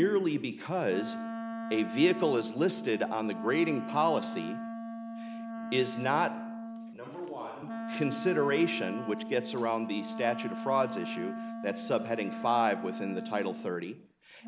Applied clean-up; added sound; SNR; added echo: none; Wind instrument, woodwind instrument; 7 dB; none.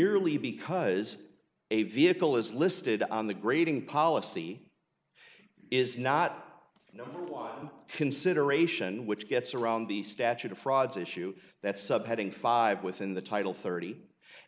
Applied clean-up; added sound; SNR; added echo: none; none; none; none.